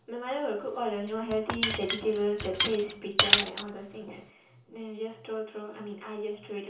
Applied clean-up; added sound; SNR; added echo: none; Cutlery, silverware; -2 dB; reverberation time 0.6 s.